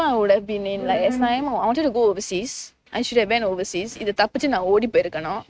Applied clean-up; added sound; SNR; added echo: neural mask model RNNoise.